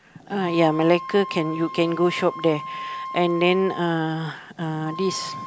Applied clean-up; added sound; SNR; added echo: none; Wind instrument, woodwind instrument; 12 dB; none.